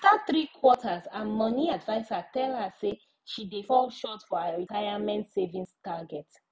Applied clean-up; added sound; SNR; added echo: none; none; none; none.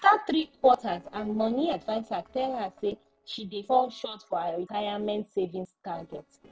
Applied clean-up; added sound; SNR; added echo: neural separator model SepFormer DNS4.